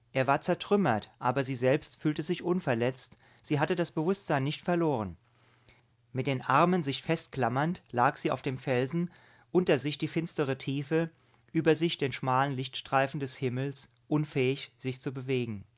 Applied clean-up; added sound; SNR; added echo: none; none; none; none.